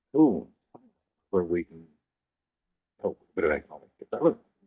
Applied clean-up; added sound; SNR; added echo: neural mask model DeepFilterNet 3.